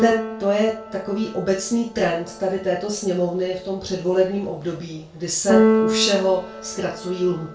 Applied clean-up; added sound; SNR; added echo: none; Keyboard (musical); 3 dB; reverberation time 0.3 s.